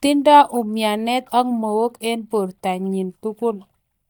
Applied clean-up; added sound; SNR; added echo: neural mask model DeepFilterNet 3.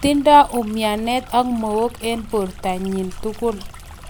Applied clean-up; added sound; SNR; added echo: none; Stream; 15 dB; none.